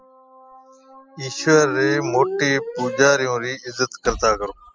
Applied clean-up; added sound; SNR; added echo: classical method spectral subtraction.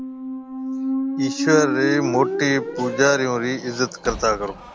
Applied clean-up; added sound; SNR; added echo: none; Squeak; 5 dB; none.